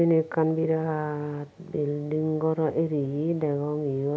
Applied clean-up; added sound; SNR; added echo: none; none; none; none.